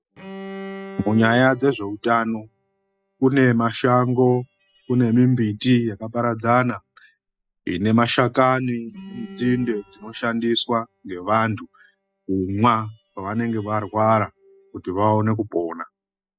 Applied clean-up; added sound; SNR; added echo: classical method spectral subtraction.